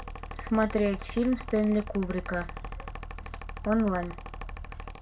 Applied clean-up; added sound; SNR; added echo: none; Mechanical fan; 9 dB; reverberation time 0.2 s.